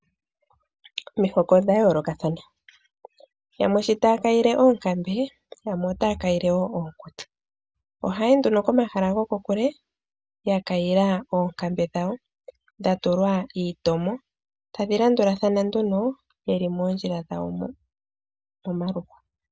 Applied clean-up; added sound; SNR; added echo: none; none; none; none.